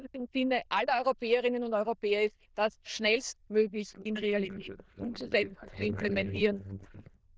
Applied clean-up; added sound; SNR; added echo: neural diffusion model UNIVERSE++.